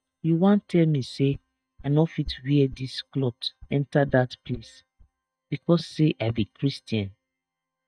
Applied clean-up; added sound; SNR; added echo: neural mask model DeepFilterNet 3.